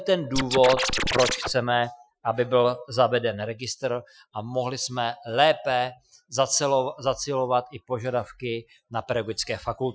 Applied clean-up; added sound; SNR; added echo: classical method Wiener filter.